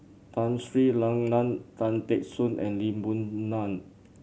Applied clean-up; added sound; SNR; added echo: none; none; none; none.